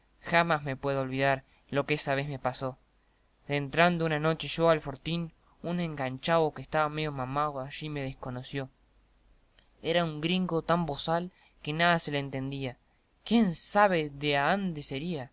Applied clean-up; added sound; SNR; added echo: none; none; none; none.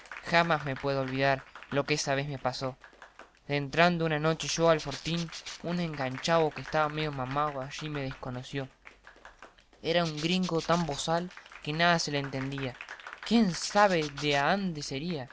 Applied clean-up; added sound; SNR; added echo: none; Rattle (instrument) + Applause; 16 dB; none.